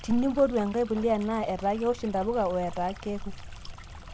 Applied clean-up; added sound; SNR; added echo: none; Stream; 13 dB; none.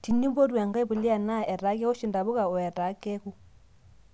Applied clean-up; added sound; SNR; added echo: none; none; none; none.